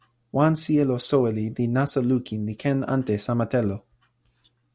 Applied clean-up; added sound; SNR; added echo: none; none; none; none.